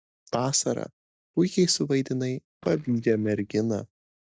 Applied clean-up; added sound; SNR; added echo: neural mask model DeepFilterNet 3.